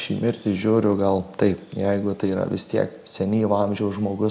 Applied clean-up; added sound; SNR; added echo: none; none; none; none.